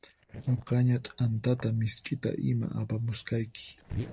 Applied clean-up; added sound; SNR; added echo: neural separator model SepFormer DNS4.